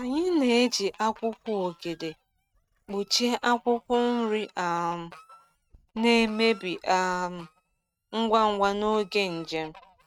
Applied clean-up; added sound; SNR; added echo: neural mask model RNNoise.